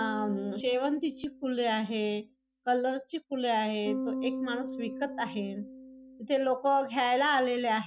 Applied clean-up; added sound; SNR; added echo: neural mask model RNNoise.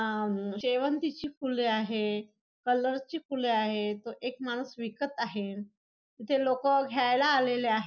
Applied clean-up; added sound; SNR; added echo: none; none; none; none.